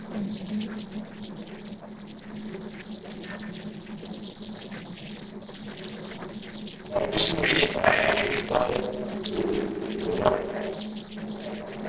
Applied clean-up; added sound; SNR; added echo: neural separator model SepFormer DNS4.